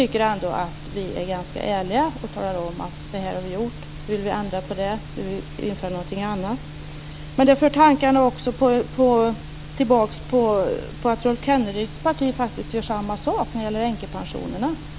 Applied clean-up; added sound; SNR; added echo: none; none; none; none.